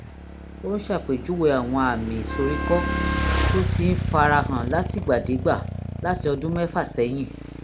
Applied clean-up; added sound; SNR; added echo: none; Motorcycle / Engine + Wind instrument, woodwind instrument; 3 dB; none.